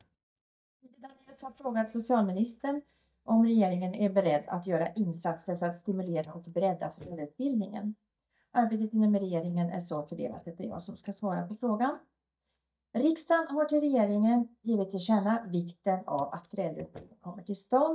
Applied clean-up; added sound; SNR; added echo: neural mask model DeepFilterNet 3.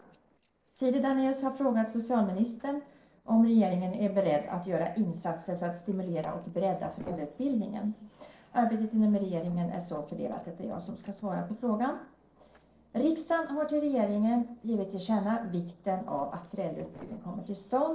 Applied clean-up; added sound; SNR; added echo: neural separator model SepFormer DNS4.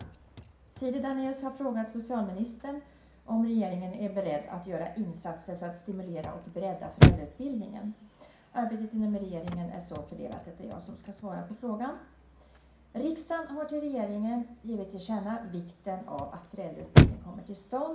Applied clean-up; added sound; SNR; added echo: none; Chirp, tweet / Slam / Car; -3 dB; reverberation time 0.5 s.